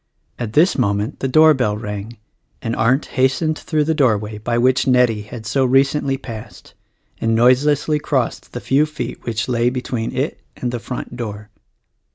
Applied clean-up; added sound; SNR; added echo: none; none; none; none.